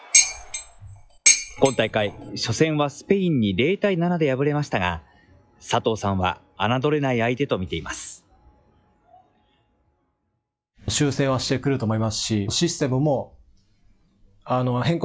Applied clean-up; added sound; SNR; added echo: classical method log-MMSE.